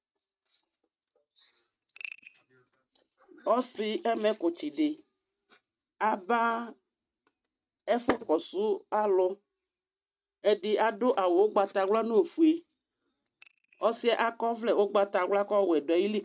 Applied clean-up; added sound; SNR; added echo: neural mask model RNNoise.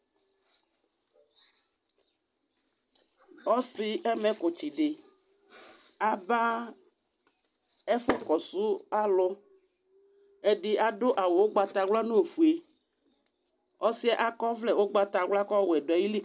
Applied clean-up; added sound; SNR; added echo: none; none; none; none.